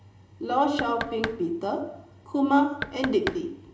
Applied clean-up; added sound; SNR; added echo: none; Knock; 10 dB; reverberation time 0.9 s.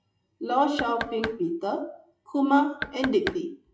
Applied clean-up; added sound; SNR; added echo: classical method WPE with log-MMSE.